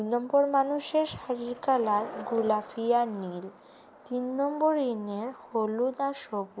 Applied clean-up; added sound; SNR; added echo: none; Skateboard; 18 dB; none.